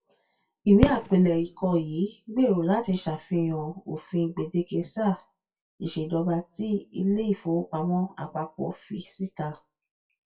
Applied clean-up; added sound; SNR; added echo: classical method WPE with log-MMSE.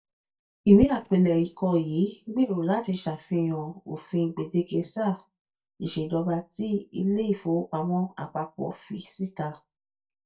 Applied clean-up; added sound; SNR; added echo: neural mask model DeepFilterNet 3.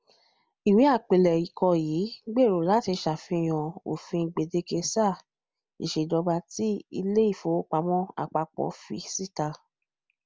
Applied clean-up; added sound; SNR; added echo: none; none; none; none.